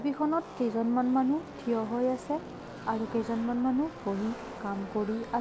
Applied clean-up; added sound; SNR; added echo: none; Car passing by / Race car, auto racing; 12 dB; none.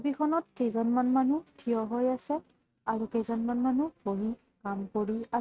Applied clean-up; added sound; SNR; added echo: neural mask model RNNoise.